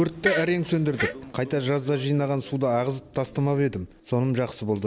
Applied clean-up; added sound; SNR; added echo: none; Fart; 7 dB; none.